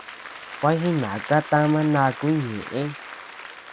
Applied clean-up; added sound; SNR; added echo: none; Applause; 14 dB; none.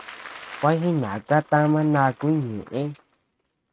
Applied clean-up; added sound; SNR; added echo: neural mask model RNNoise.